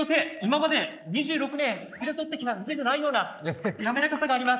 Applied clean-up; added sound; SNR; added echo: neural mask model Resemble Enhance denoiser.